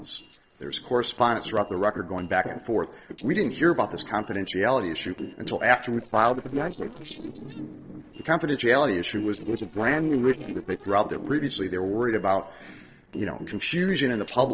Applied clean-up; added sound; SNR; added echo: neural separator model SepFormer DNS4.